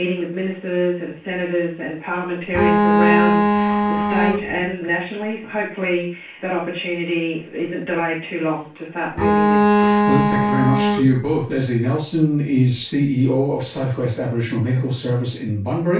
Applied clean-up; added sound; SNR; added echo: none; Bowed string instrument; -4 dB; reverberation time 0.3 s.